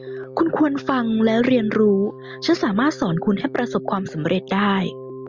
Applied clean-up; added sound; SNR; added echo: none; Keyboard (musical); 14 dB; none.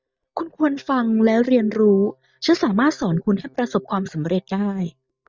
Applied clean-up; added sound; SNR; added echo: neural mask model DeepFilterNet 3.